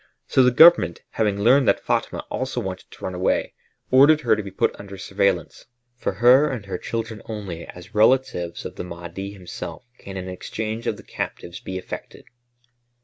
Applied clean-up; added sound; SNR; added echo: none; none; none; none.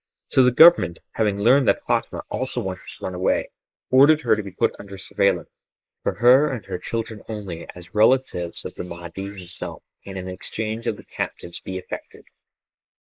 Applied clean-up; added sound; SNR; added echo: neural mask model Resemble Enhance denoiser.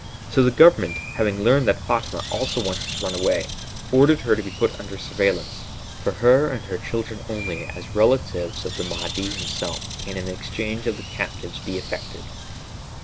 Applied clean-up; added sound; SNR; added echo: none; Bird; 9 dB; none.